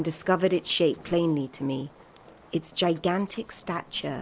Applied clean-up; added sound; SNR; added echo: none; none; none; none.